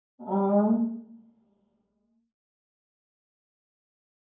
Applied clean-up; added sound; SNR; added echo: none; none; none; reverberation time 0.9 s.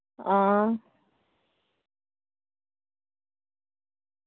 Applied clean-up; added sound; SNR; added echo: none; none; none; none.